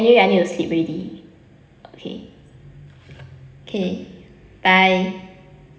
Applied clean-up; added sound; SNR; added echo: none; none; none; reverberation time 1.1 s.